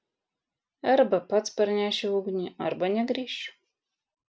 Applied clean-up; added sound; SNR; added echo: none; none; none; none.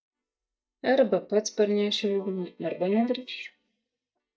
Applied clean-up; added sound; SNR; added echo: neural mask model DeepFilterNet 3.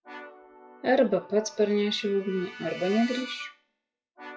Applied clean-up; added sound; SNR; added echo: classical method WPE with log-MMSE.